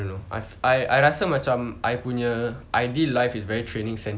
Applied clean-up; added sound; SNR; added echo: none; none; none; none.